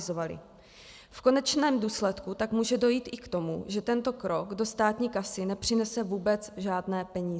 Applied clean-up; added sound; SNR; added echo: none; none; none; none.